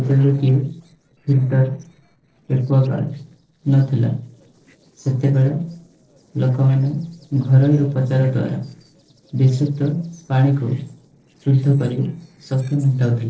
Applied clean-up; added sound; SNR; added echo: neural separator model SepFormer DNS4.